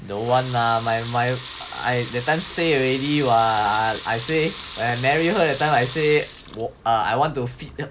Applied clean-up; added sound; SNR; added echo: none; Sink (filling or washing) / Water tap, faucet / Liquid; 11 dB; none.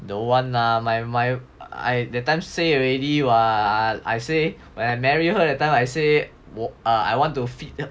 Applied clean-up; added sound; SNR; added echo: none; none; none; none.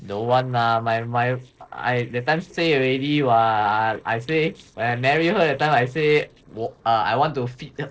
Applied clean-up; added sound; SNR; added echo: neural separator model SepFormer DNS4.